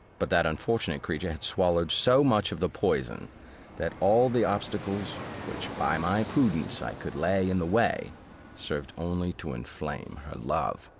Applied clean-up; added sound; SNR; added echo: none; Fixed-wing aircraft, airplane; 15 dB; none.